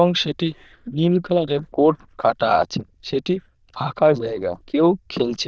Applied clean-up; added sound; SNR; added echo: neural diffusion model UNIVERSE++.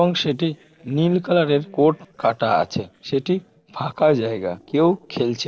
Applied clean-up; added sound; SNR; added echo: neural separator model SepFormer DNS4.